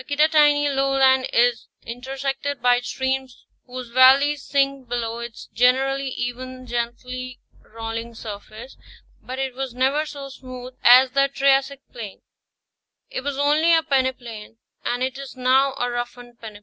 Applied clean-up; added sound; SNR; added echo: none; none; none; none.